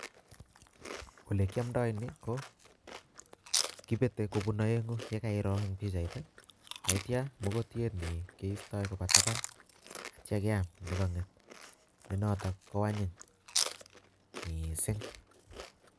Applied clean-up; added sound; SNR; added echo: none; Chewing, mastication; 3 dB; none.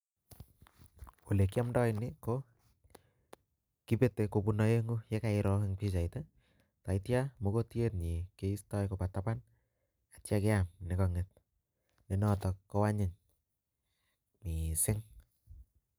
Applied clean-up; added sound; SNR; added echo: none; none; none; none.